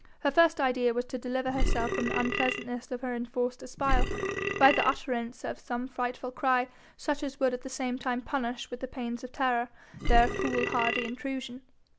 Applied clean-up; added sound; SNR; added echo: none; Burping, eructation; -1 dB; none.